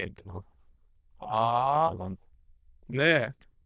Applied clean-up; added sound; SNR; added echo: neural diffusion model UNIVERSE++.